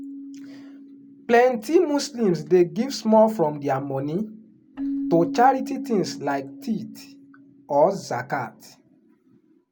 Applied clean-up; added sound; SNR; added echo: none; Keyboard (musical); 13 dB; none.